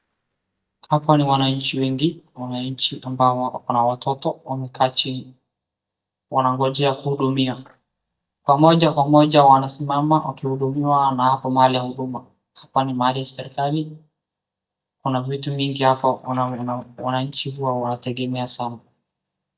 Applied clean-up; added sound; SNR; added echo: neural mask model DeepFilterNet 3.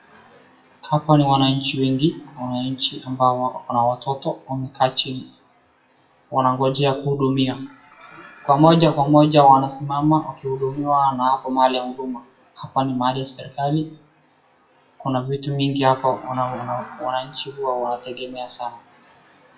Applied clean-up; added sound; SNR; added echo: classical method WPE with log-MMSE.